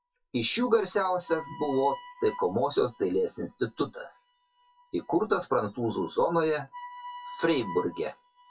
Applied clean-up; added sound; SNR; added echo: classical method WPE with log-MMSE.